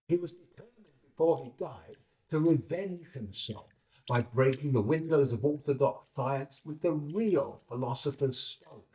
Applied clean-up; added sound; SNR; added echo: neural mask model DeepFilterNet 3.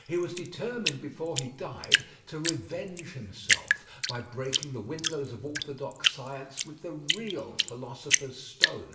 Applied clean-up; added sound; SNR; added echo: none; Drip; -4 dB; reverberation time 1.0 s.